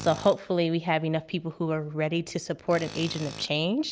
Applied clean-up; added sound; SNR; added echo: none; Tools; 17 dB; none.